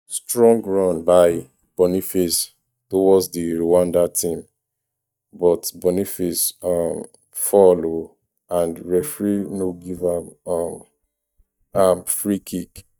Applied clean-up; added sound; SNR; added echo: neural mask model DeepFilterNet 3.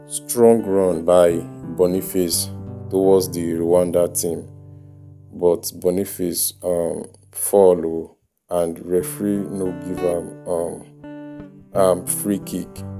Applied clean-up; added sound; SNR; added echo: none; Guitar; 16 dB; none.